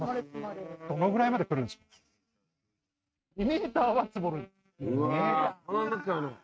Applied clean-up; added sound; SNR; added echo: neural mask model RNNoise.